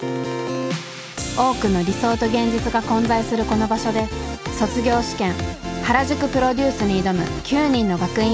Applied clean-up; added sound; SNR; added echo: none; none; none; none.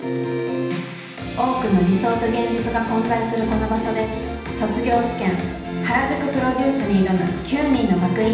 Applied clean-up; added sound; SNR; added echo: none; none; none; reverberation time 0.9 s.